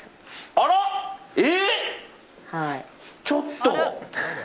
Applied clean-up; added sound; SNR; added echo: none; none; none; none.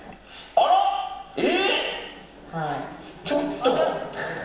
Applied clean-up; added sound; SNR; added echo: none; Mechanisms; 19 dB; reverberation time 1.0 s.